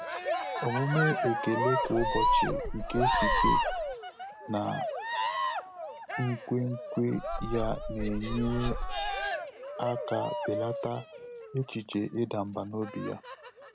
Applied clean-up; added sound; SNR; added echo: none; Cheering + Meow; -1 dB; none.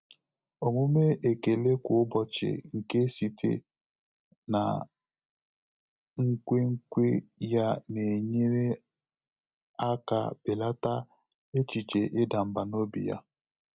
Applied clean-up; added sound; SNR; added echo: none; none; none; none.